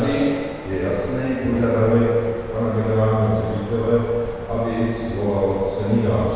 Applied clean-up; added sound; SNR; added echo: none; Mechanisms; 14 dB; reverberation time 1.9 s.